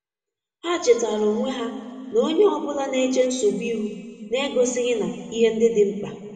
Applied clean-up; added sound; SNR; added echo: none; none; none; reverberation time 2.0 s.